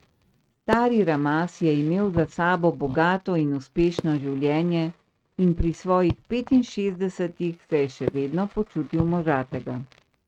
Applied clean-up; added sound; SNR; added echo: neural mask model RNNoise.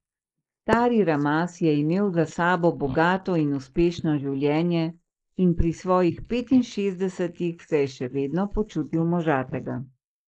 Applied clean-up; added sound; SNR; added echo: neural mask model Resemble Enhance denoiser.